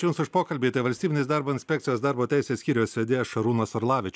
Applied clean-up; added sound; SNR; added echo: none; none; none; none.